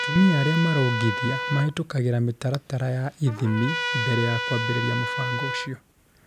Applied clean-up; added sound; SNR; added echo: none; Trumpet; 6 dB; none.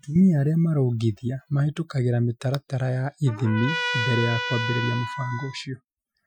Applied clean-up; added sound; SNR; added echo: classical method Wiener filter.